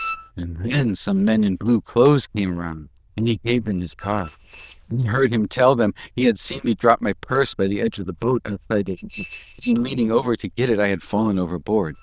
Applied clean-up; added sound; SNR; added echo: neural diffusion model UNIVERSE++.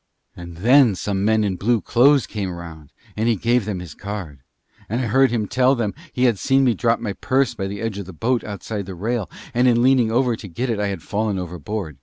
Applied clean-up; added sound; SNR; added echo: none; none; none; none.